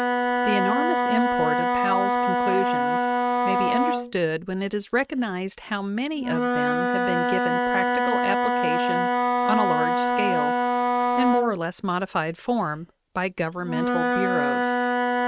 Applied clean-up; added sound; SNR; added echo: neural mask model RNNoise.